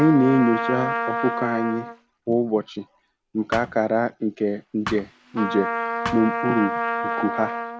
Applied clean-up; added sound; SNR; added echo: none; Thump, thud + Trumpet; 5 dB; none.